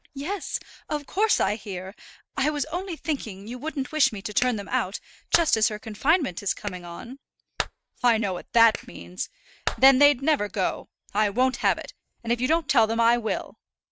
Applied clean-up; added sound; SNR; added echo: neural mask model RNNoise.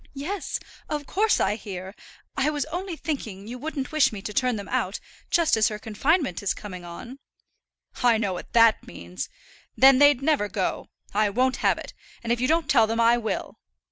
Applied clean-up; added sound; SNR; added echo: none; none; none; none.